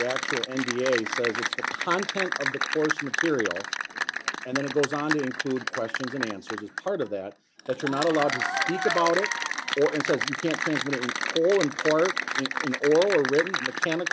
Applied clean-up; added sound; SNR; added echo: none; Applause / Cheering; 3 dB; none.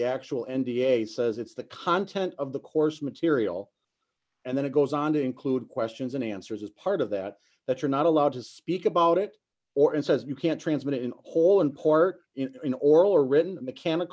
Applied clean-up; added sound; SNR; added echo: none; none; none; none.